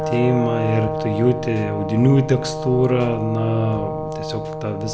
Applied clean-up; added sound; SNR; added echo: none; Brass instrument; 5 dB; none.